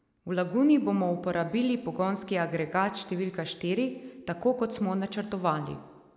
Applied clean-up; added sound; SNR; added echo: none; none; none; none.